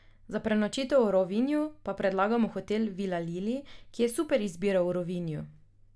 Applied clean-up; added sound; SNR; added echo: none; none; none; none.